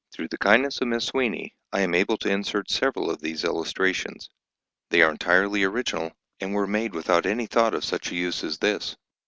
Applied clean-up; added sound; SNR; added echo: none; none; none; none.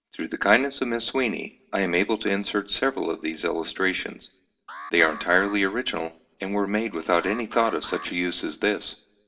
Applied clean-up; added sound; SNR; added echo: none; Alarm; 16 dB; reverberation time 0.5 s.